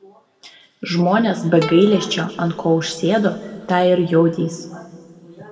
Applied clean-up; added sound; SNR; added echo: none; Plucked string instrument; 16 dB; reverberation time 1.6 s.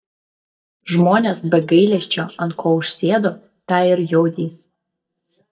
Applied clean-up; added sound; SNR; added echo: neural mask model DeepFilterNet 3.